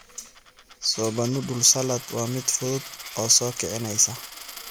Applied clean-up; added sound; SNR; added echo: none; Coin (dropping); 15 dB; none.